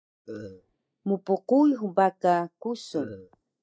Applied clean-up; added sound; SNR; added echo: neural mask model DeepFilterNet 3.